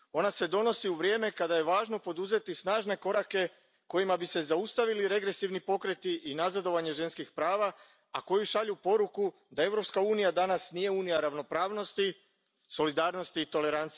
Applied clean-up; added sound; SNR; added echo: none; none; none; none.